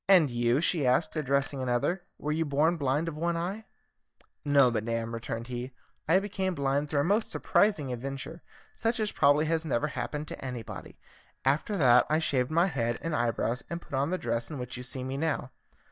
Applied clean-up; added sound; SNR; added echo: neural mask model DeepFilterNet 3.